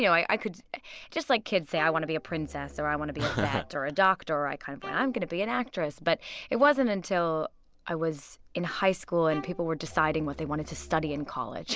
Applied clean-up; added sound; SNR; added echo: none; Bowed string instrument + Musical instrument; 18 dB; none.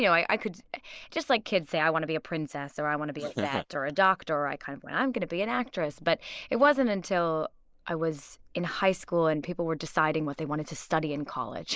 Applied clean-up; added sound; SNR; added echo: neural mask model Resemble Enhance denoiser.